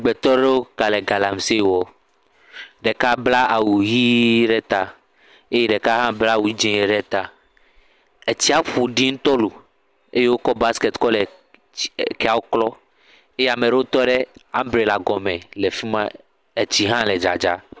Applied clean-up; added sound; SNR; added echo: none; none; none; none.